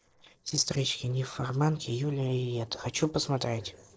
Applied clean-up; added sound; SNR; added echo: neural separator model SepFormer DNS4.